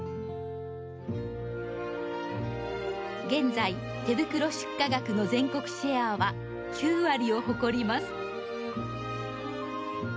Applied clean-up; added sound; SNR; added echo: none; none; none; none.